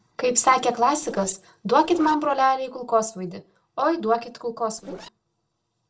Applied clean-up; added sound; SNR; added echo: neural separator model SepFormer DNS4.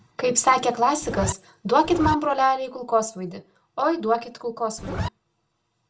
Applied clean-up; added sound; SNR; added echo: none; Zipper (clothing); 4 dB; reverberation time 0.2 s.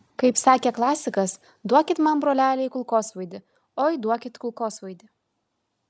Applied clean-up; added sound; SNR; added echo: none; none; none; none.